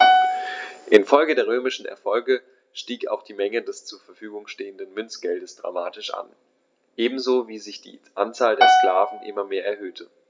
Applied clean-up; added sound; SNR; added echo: none; Piano; -4 dB; none.